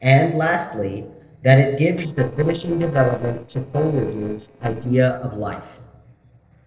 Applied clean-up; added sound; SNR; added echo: neural separator model SepFormer DNS4.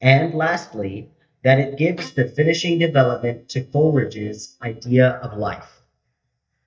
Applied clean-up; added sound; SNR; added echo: neural mask model DeepFilterNet 3.